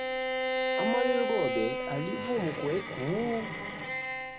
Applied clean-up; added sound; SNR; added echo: none; Bowed string instrument; -1 dB; none.